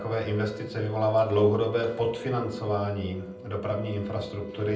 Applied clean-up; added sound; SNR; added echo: none; Wind instrument, woodwind instrument; 16 dB; reverberation time 0.6 s.